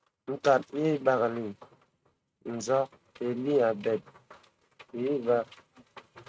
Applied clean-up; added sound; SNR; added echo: neural mask model RNNoise.